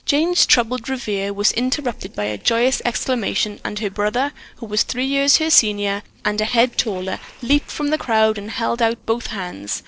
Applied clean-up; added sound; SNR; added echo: neural separator model SepFormer DNS4.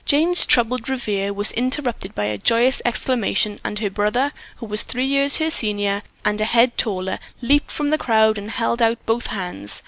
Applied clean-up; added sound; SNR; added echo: none; none; none; none.